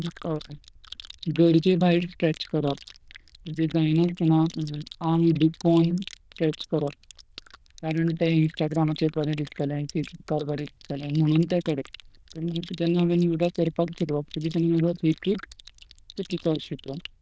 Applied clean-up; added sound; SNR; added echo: neural diffusion model UNIVERSE++.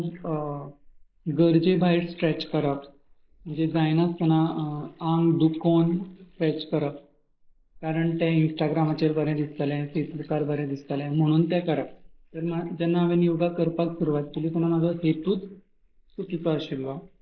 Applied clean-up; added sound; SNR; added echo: neural mask model Resemble Enhance denoiser.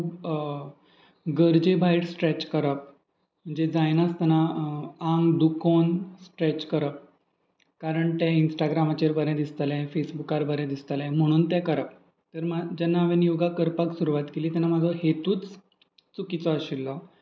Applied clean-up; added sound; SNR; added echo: none; none; none; none.